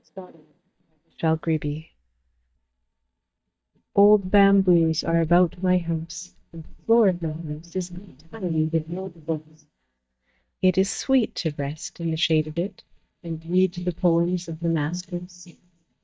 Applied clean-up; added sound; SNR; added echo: neural mask model DeepFilterNet 3.